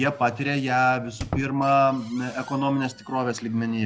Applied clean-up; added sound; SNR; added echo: none; Squeak; 17 dB; none.